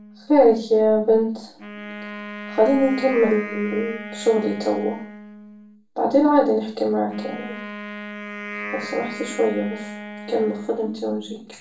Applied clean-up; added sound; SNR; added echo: none; Wind instrument, woodwind instrument; 13 dB; reverberation time 0.3 s.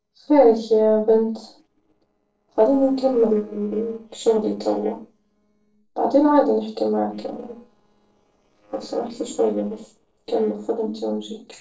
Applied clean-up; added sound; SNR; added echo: neural separator model SepFormer DNS4.